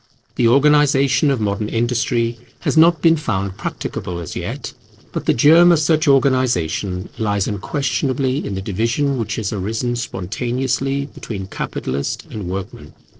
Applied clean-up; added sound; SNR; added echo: neural separator model SepFormer DNS4.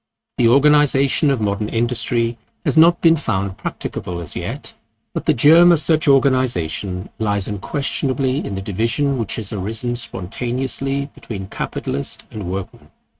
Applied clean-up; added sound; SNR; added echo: neural mask model RNNoise.